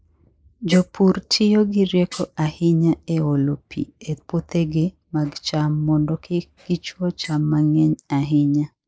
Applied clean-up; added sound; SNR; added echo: neural mask model Resemble Enhance denoiser.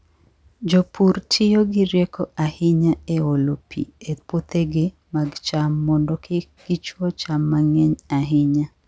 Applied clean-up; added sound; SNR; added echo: none; none; none; none.